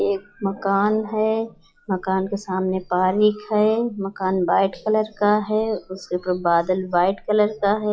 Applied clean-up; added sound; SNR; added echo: classical method log-MMSE.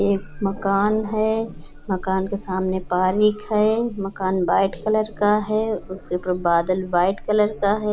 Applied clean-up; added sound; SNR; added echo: none; Buzz; 15 dB; none.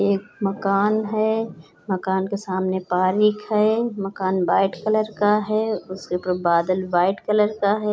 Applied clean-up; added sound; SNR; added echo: none; none; none; none.